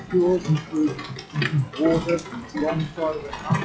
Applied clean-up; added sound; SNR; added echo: classical method log-MMSE.